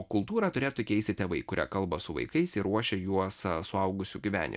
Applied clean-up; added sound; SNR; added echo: none; none; none; none.